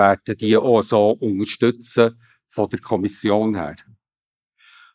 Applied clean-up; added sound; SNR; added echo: neural mask model Resemble Enhance denoiser.